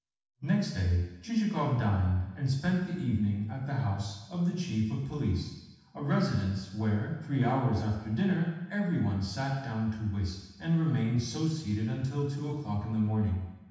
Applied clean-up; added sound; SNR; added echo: none; none; none; reverberation time 1.1 s.